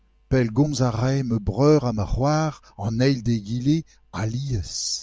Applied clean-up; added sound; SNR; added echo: none; none; none; none.